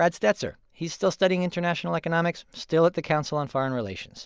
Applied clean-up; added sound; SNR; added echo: none; none; none; none.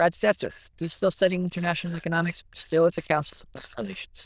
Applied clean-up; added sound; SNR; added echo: neural diffusion model UNIVERSE++.